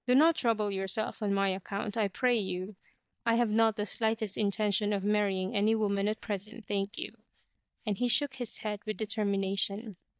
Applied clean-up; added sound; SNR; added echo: neural mask model DeepFilterNet 3.